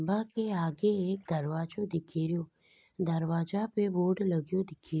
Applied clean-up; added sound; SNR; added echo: neural mask model Resemble Enhance denoiser.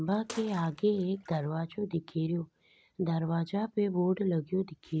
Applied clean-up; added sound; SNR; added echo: none; Bathtub (filling or washing) / Water / Splash, splatter; 18 dB; none.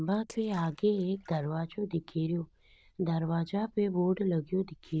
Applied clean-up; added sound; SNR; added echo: neural diffusion model UNIVERSE++.